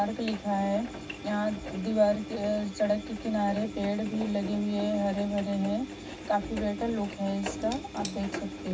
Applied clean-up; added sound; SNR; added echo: none; Engine; 10 dB; reverberation time 0.4 s.